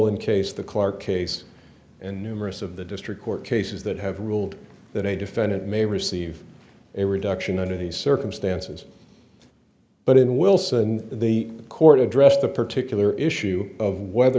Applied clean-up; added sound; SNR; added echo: none; none; none; none.